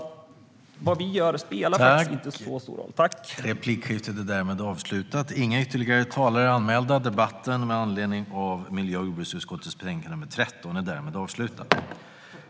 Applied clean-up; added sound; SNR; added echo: none; none; none; none.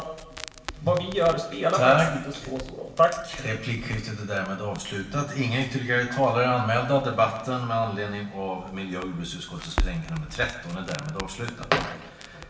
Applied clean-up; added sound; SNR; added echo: none; Crackle; 12 dB; reverberation time 1.0 s.